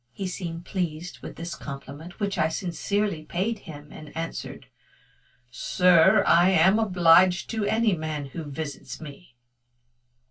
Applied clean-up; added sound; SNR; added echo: none; none; none; reverberation time 0.1 s.